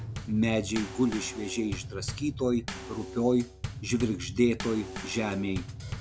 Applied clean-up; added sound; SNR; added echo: none; Bass drum / Snare drum / Drum kit; 9 dB; none.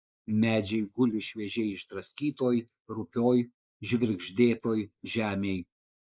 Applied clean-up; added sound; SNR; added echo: neural mask model Resemble Enhance denoiser.